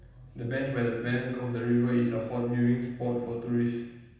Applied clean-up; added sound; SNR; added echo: none; none; none; reverberation time 1.1 s.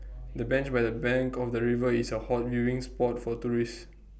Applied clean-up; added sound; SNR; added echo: none; none; none; none.